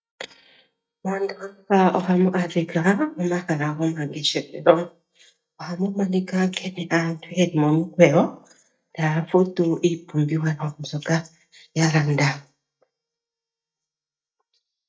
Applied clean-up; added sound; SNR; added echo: neural mask model DeepFilterNet 3.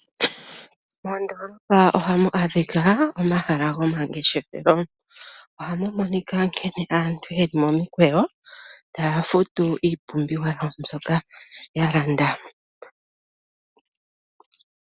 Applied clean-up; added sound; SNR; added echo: none; none; none; none.